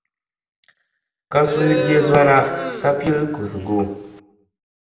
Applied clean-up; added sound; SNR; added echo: none; Crowd; 6 dB; reverberation time 0.9 s.